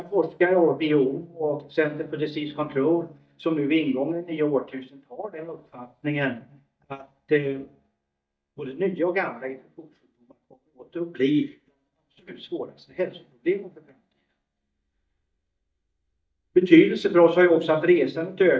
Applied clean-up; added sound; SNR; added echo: neural mask model DeepFilterNet 3.